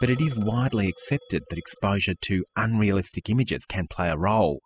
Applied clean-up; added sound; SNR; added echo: classical method spectral subtraction.